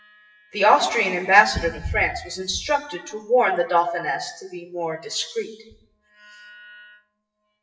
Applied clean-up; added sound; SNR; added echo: classical method WPE with log-MMSE.